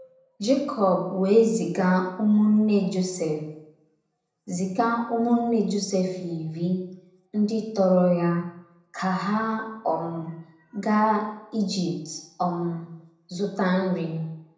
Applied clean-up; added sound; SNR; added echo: none; none; none; reverberation time 0.7 s.